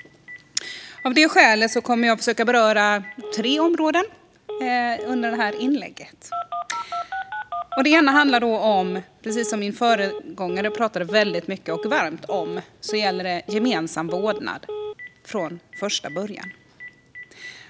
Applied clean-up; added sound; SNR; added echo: none; Telephone; 11 dB; none.